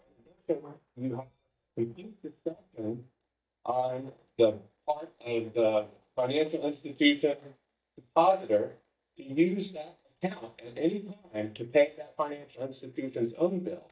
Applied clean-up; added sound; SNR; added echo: neural mask model DeepFilterNet 3.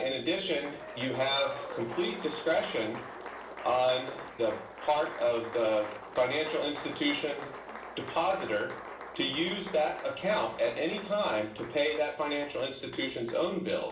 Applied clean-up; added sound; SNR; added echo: none; Applause; 12 dB; reverberation time 0.6 s.